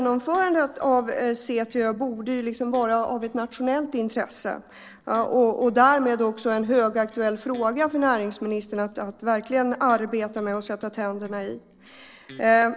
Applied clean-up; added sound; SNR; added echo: neural separator model SepFormer DNS4.